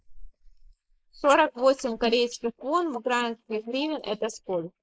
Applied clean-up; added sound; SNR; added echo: neural mask model Resemble Enhance denoiser.